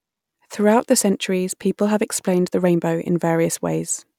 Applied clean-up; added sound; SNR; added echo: none; none; none; none.